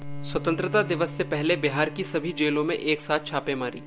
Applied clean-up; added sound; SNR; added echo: none; Bowed string instrument; 12 dB; none.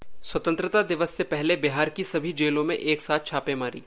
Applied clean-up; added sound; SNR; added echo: none; none; none; none.